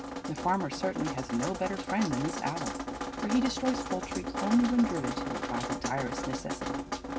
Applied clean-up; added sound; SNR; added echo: none; Drip; 3 dB; none.